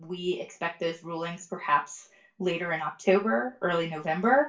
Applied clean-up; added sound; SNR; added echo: none; none; none; reverberation time 0.2 s.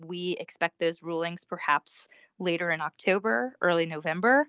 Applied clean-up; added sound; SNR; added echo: none; none; none; none.